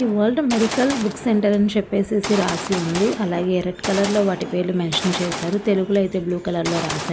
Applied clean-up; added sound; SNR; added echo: none; Gunshot, gunfire; 10 dB; none.